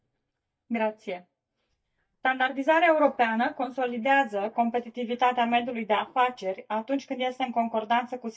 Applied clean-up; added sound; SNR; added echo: neural mask model DeepFilterNet 3.